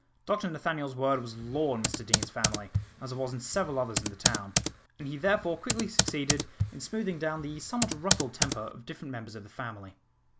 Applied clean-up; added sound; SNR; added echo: none; Computer keyboard; -1 dB; none.